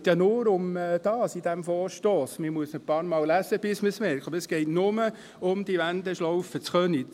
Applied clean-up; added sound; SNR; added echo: none; none; none; none.